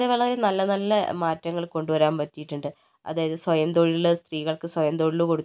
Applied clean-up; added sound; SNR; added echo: none; none; none; none.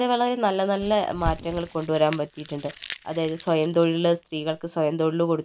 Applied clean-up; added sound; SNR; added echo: none; Crumpling, crinkling / Crushing; 13 dB; none.